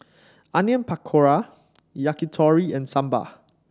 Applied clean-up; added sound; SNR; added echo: none; none; none; none.